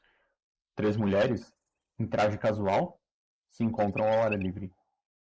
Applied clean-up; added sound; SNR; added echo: neural mask model Resemble Enhance denoiser.